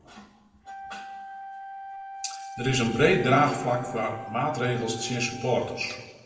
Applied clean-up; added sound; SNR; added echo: none; Wind instrument, woodwind instrument; 13 dB; reverberation time 1.5 s.